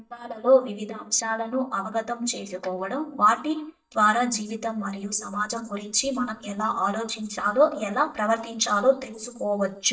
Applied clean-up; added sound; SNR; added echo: neural mask model DeepFilterNet 3.